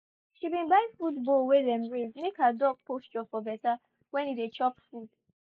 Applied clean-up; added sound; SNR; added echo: neural mask model Resemble Enhance denoiser.